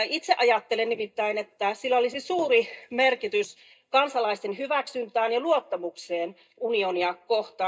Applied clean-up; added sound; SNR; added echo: neural mask model DeepFilterNet 3.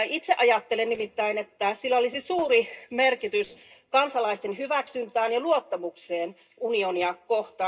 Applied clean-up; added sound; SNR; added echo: neural separator model SepFormer DNS4.